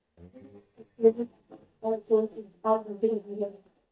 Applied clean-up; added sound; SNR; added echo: neural mask model DeepFilterNet 3.